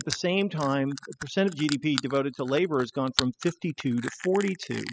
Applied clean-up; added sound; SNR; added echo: classical method spectral subtraction.